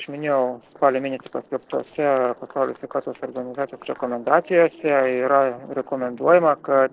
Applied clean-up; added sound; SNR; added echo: neural separator model SepFormer DNS4.